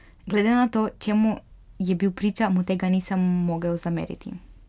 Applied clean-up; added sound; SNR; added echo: none; none; none; none.